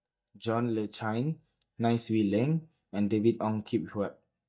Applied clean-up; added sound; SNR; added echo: neural mask model DeepFilterNet 3.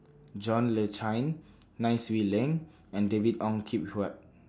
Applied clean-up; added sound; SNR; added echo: none; none; none; none.